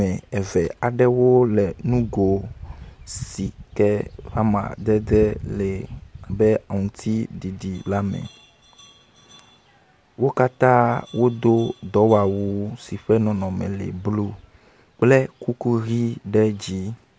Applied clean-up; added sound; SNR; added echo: none; none; none; none.